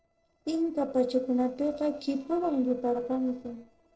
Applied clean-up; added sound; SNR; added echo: neural separator model SepFormer DNS4.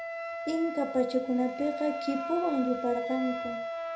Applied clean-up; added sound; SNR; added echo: none; Wind instrument, woodwind instrument; 6 dB; reverberation time 0.5 s.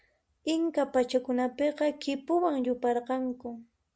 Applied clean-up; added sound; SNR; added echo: none; none; none; none.